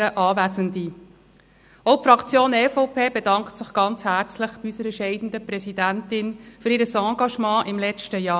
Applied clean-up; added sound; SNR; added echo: none; none; none; none.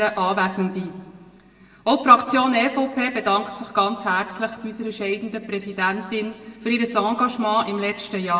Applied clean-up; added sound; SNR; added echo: none; none; none; reverberation time 1.2 s.